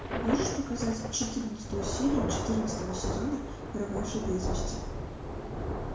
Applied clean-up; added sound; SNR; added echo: none; Thunder / Rain; 0 dB; reverberation time 0.6 s.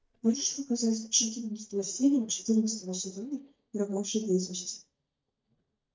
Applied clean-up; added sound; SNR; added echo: neural mask model DeepFilterNet 3.